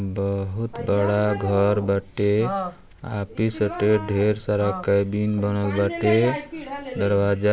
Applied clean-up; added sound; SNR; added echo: none; none; none; none.